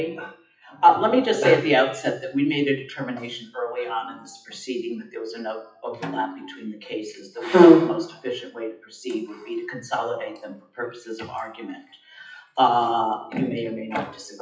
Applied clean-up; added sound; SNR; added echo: classical method WPE with log-MMSE.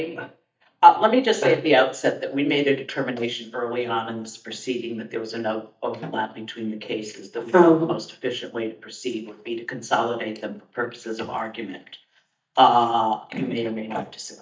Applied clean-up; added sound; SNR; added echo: neural mask model DeepFilterNet 3.